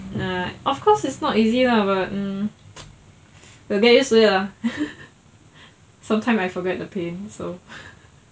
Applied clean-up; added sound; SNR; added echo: none; none; none; none.